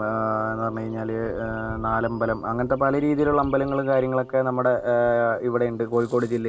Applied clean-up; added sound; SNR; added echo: none; Wind instrument, woodwind instrument + Bird vocalization, bird call, bird song; 18 dB; none.